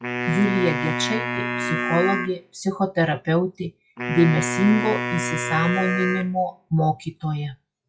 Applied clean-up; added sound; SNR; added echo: classical method log-MMSE.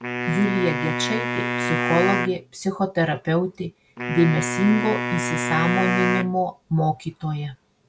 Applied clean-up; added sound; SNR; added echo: none; Wind instrument, woodwind instrument; 3 dB; none.